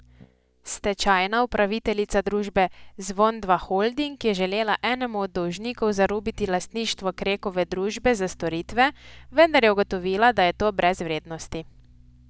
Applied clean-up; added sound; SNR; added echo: neural mask model DeepFilterNet 3.